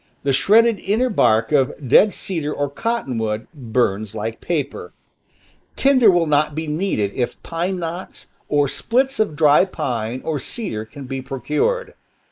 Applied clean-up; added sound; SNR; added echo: neural mask model Resemble Enhance denoiser.